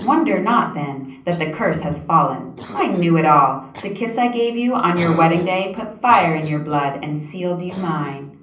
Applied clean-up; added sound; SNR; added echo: none; Cough; 18 dB; reverberation time 0.6 s.